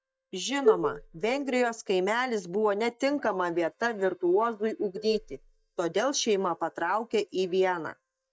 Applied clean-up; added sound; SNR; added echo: neural mask model DeepFilterNet 3.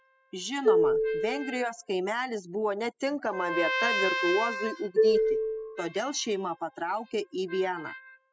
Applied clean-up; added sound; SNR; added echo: classical method spectral subtraction.